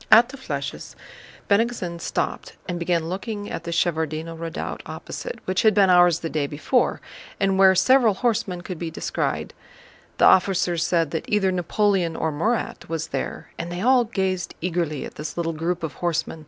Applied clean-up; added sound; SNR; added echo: none; none; none; none.